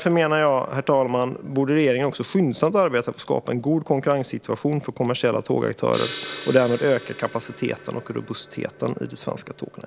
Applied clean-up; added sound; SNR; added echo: none; Gong; 12 dB; none.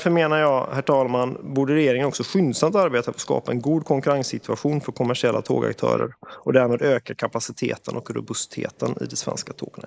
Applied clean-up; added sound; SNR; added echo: neural mask model Resemble Enhance denoiser.